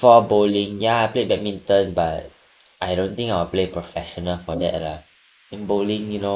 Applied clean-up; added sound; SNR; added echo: neural mask model Resemble Enhance denoiser.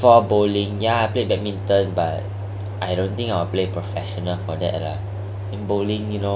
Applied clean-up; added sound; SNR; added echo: none; none; none; none.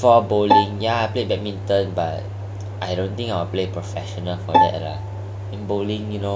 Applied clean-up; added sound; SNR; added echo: none; Bowed string instrument; 0 dB; none.